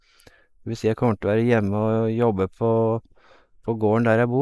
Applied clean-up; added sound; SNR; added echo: neural mask model Resemble Enhance denoiser.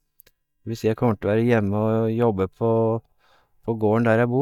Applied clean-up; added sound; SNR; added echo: neural mask model DeepFilterNet 3.